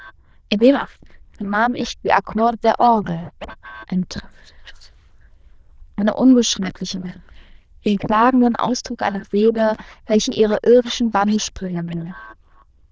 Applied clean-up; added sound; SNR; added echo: neural diffusion model UNIVERSE++.